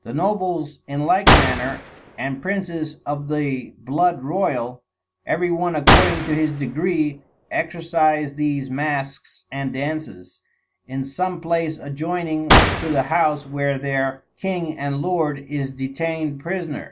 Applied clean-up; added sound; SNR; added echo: none; Gunshot, gunfire; -1 dB; none.